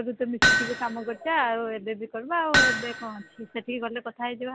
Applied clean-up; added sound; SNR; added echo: none; Hammer; -3 dB; none.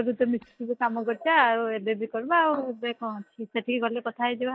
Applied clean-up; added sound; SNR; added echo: neural mask model DeepFilterNet 3.